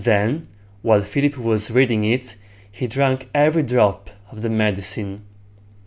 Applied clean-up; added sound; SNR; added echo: none; none; none; none.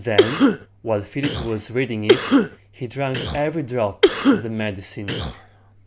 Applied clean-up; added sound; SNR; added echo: none; Cough; -4 dB; none.